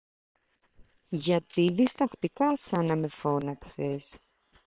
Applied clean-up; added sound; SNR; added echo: neural separator model SepFormer WHAM!.